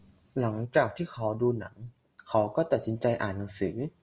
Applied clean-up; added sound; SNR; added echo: none; none; none; none.